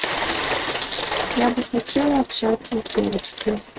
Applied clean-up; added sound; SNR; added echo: neural mask model RNNoise.